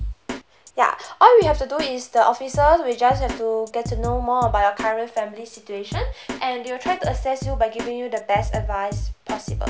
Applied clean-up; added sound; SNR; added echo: none; Drum kit; 9 dB; none.